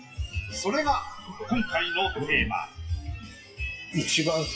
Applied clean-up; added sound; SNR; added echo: classical method WPE with log-MMSE.